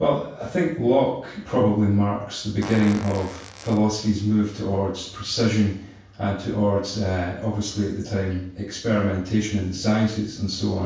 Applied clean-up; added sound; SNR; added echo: none; Fart; 15 dB; reverberation time 0.7 s.